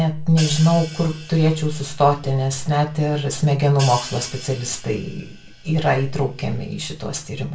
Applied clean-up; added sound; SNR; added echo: none; Hi-hat; 17 dB; reverberation time 0.3 s.